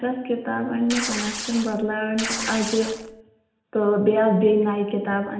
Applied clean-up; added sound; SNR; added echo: none; Tearing; 7 dB; reverberation time 0.8 s.